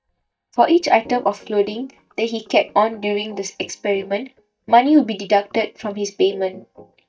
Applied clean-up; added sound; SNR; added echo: neural mask model DeepFilterNet 3.